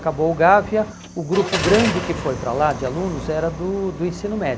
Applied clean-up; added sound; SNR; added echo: none; Car; 8 dB; none.